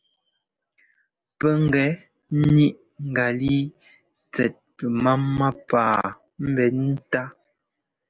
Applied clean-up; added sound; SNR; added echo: none; none; none; none.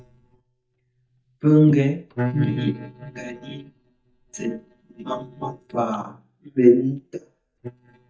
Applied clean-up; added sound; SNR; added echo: neural mask model DeepFilterNet 3.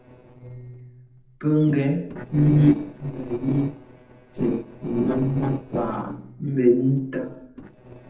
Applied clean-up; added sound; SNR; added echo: neural separator model SepFormer DNS4.